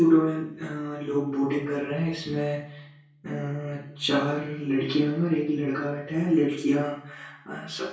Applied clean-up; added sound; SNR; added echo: none; none; none; reverberation time 0.6 s.